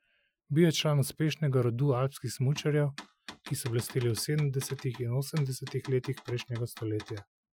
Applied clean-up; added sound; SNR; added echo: classical method Wiener filter.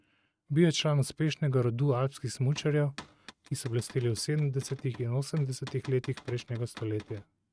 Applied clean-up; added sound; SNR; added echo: neural mask model RNNoise.